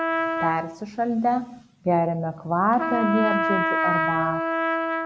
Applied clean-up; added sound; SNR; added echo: none; Trumpet; 1 dB; none.